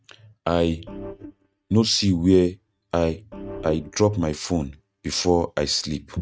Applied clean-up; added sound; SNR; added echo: neural mask model RNNoise.